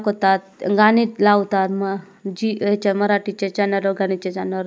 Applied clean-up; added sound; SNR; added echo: none; none; none; none.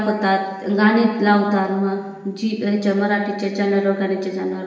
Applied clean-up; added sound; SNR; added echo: none; none; none; reverberation time 1.0 s.